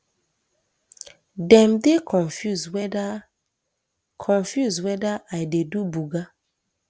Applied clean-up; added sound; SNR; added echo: none; none; none; none.